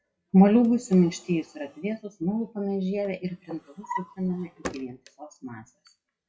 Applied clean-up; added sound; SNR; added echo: classical method WPE with log-MMSE.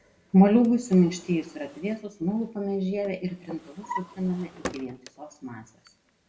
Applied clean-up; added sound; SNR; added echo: none; Drawer open or close; 17 dB; reverberation time 0.5 s.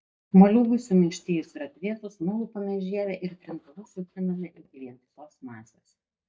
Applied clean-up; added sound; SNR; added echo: neural mask model DeepFilterNet 3.